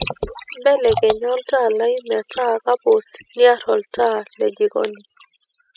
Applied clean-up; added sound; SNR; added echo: classical method spectral subtraction.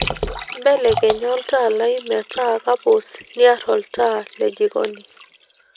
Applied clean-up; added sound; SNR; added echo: none; Liquid; 13 dB; none.